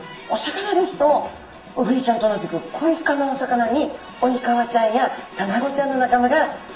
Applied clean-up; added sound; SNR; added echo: none; none; none; reverberation time 0.6 s.